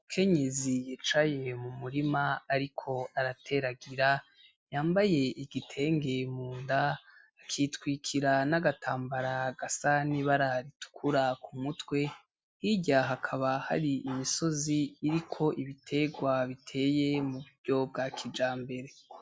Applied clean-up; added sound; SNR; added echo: none; none; none; none.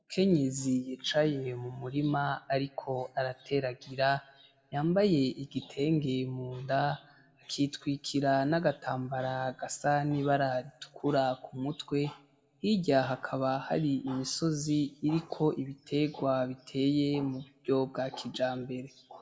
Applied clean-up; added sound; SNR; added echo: none; none; none; reverberation time 0.6 s.